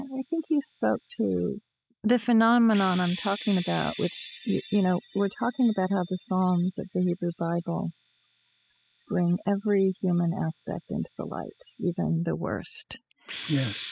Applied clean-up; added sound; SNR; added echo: classical method spectral subtraction.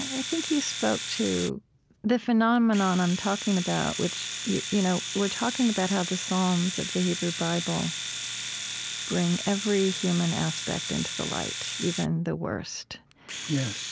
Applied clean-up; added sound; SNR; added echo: none; Domestic sounds, home sounds; 7 dB; none.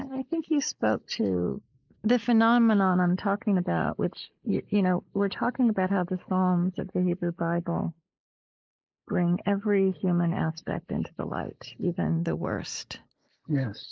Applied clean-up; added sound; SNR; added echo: neural mask model Resemble Enhance denoiser.